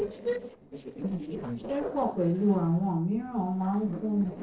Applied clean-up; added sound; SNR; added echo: neural separator model SepFormer DNS4.